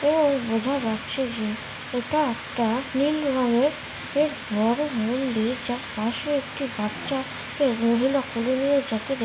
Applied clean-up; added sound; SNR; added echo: none; none; none; none.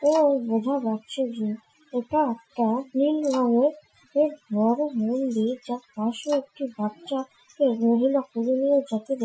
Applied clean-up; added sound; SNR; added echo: classical method Wiener filter.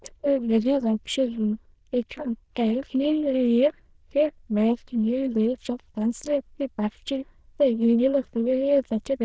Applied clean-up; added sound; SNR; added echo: neural diffusion model UNIVERSE++.